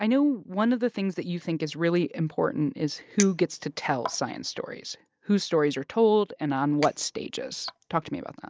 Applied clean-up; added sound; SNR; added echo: neural mask model DeepFilterNet 3.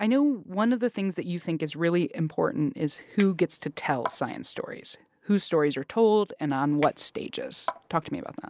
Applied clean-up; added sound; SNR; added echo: none; Chink, clink; 8 dB; none.